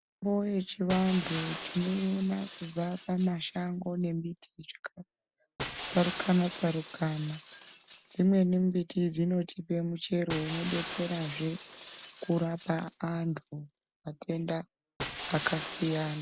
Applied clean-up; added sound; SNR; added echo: none; Shatter; 9 dB; none.